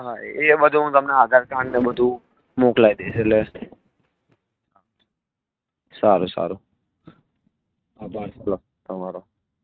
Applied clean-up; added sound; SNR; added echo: neural mask model RNNoise.